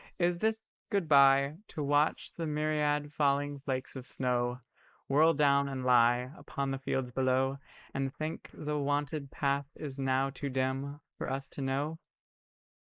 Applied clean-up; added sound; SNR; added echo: neural mask model Resemble Enhance denoiser.